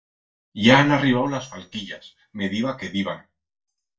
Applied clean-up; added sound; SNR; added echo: neural mask model DeepFilterNet 3.